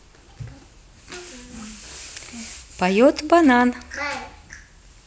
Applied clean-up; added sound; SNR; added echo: none; none; none; none.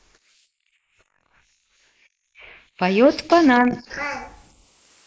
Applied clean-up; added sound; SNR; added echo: neural mask model Resemble Enhance denoiser.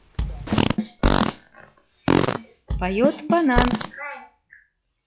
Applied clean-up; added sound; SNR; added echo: classical method log-MMSE.